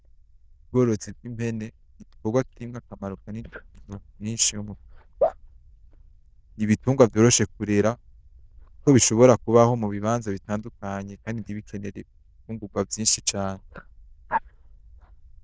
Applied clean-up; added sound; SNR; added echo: neural diffusion model UNIVERSE++.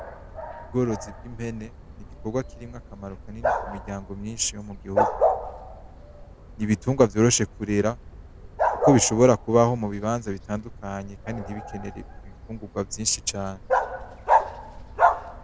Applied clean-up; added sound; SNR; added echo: none; Bark; 2 dB; none.